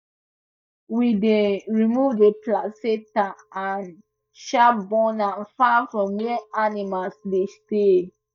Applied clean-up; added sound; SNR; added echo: neural mask model DeepFilterNet 3.